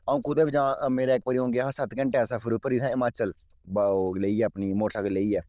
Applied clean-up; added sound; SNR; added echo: neural diffusion model UNIVERSE++.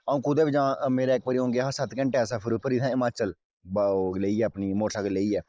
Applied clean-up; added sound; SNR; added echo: neural mask model Resemble Enhance denoiser.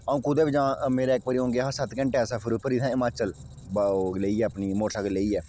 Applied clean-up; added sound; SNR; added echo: none; Squeak; 20 dB; none.